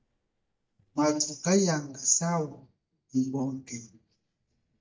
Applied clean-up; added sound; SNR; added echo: neural mask model DeepFilterNet 3.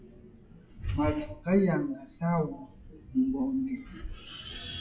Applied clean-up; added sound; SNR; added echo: classical method WPE with log-MMSE.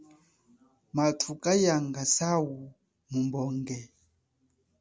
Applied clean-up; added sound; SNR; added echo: none; none; none; none.